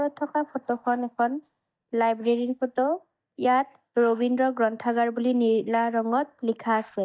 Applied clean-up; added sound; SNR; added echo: neural mask model DeepFilterNet 3.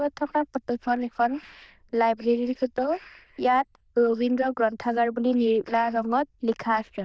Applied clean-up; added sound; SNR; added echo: neural diffusion model UNIVERSE++.